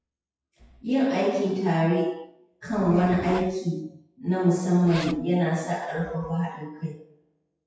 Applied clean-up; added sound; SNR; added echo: classical method WPE with log-MMSE.